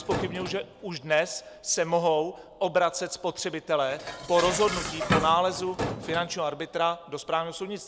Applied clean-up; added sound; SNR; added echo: none; Dishes, pots, and pans; 8 dB; none.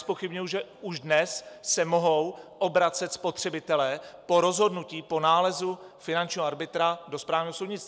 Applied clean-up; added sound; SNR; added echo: none; none; none; none.